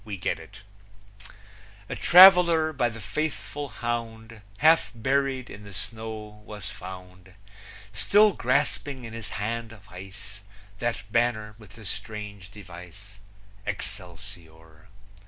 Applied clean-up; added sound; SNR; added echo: none; none; none; none.